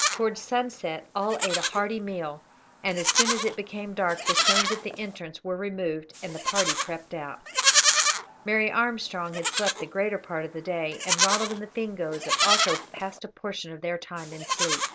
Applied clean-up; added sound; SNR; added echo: none; Livestock, farm animals, working animals; -2 dB; none.